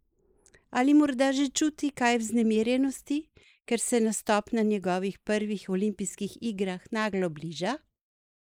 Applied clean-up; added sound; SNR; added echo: neural mask model Resemble Enhance denoiser.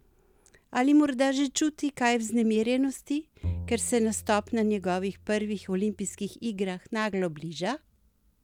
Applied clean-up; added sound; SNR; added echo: none; Bowed string instrument; 12 dB; none.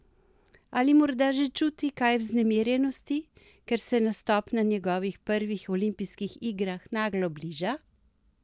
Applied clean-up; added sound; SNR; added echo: none; none; none; none.